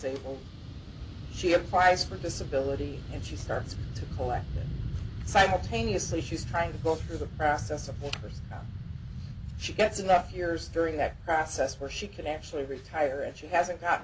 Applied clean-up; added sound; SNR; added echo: none; Fixed-wing aircraft, airplane; 7 dB; none.